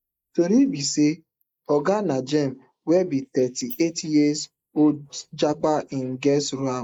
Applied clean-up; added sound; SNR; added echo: neural mask model Resemble Enhance denoiser.